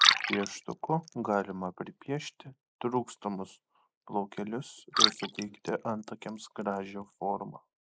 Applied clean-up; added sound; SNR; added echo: neural mask model Resemble Enhance denoiser.